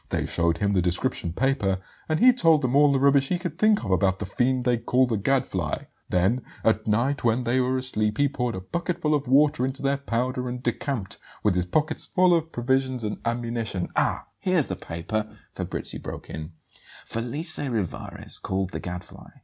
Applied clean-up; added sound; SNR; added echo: none; none; none; none.